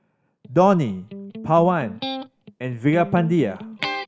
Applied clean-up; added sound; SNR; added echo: none; Electric guitar; 12 dB; none.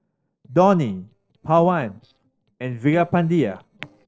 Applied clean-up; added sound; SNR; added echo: neural separator model SepFormer DNS4.